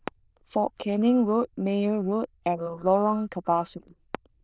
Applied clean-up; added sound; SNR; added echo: neural diffusion model UNIVERSE++.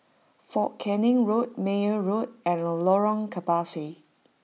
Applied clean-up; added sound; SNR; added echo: none; none; none; none.